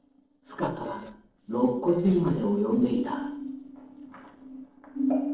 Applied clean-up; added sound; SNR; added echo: neural separator model SepFormer DNS4.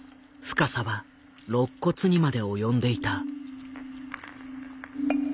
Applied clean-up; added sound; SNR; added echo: none; none; none; none.